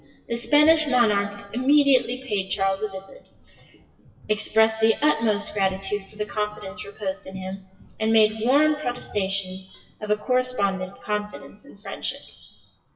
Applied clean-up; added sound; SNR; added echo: classical method WPE with log-MMSE.